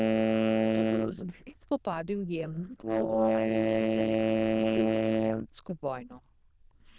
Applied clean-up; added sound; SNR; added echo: neural diffusion model UNIVERSE++.